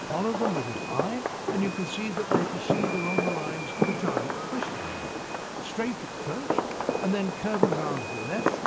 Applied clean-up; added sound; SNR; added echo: none; Fireworks; -3 dB; none.